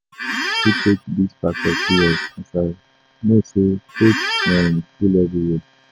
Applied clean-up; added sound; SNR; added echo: none; Squeak; 3 dB; none.